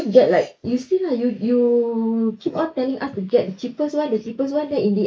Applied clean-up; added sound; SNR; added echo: neural mask model Resemble Enhance denoiser.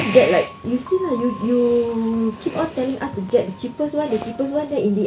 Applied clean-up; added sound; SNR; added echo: none; Piano; 19 dB; none.